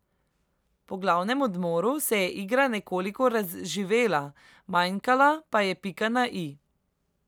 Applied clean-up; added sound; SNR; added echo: none; none; none; none.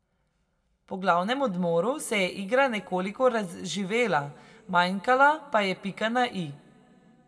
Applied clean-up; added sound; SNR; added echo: none; none; none; reverberation time 1.9 s.